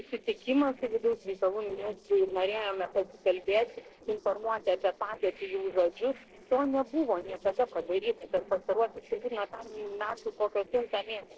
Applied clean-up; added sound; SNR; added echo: neural separator model SepFormer DNS4.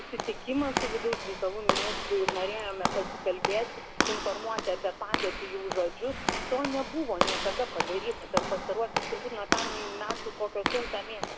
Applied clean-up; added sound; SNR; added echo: none; Walk, footsteps / Slam; 0 dB; reverberation time 0.3 s.